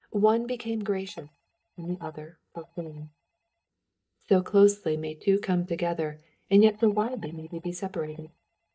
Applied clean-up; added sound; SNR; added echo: neural mask model DeepFilterNet 3.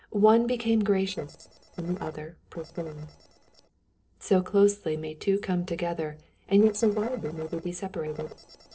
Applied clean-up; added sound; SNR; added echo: neural separator model SepFormer DNS4.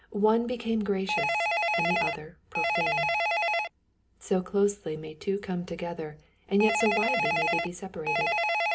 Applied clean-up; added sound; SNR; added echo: none; Telephone; -1 dB; reverberation time 0.3 s.